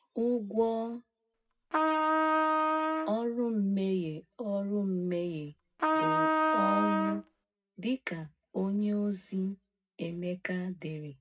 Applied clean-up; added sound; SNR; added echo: none; Trumpet; -5 dB; reverberation time 0.3 s.